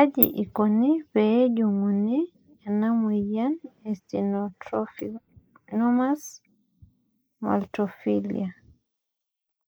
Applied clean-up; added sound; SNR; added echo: neural mask model Resemble Enhance denoiser.